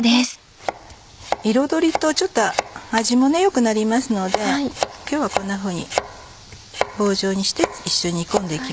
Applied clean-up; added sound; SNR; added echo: none; none; none; none.